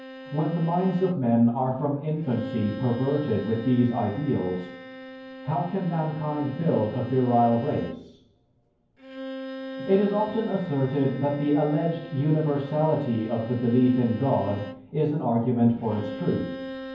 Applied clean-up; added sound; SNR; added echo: none; Bowed string instrument; 14 dB; reverberation time 0.9 s.